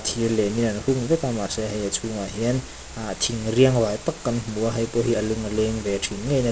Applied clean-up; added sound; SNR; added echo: none; none; none; none.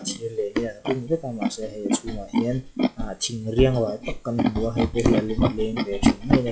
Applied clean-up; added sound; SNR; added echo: classical method log-MMSE.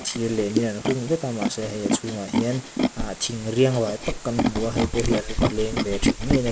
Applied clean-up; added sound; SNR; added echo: neural mask model Resemble Enhance denoiser.